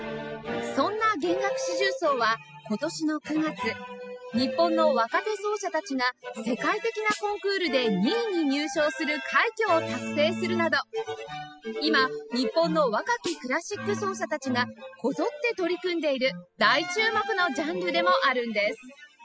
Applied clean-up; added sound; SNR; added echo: classical method spectral subtraction.